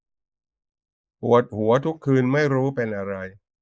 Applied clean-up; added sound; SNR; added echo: neural mask model Resemble Enhance denoiser.